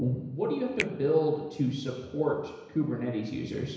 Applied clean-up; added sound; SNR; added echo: none; Finger snapping; 14 dB; reverberation time 1.0 s.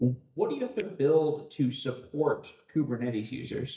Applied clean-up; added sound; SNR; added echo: neural mask model DeepFilterNet 3.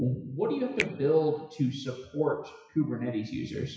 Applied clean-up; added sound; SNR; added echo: classical method WPE with log-MMSE.